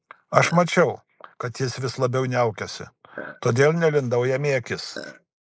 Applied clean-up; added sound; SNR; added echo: neural mask model Resemble Enhance denoiser.